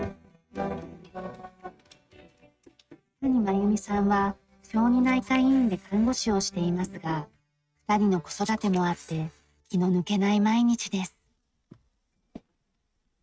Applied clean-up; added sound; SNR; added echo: neural mask model RNNoise.